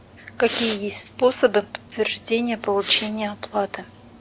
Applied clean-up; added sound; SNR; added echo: none; Respiratory sounds; 11 dB; none.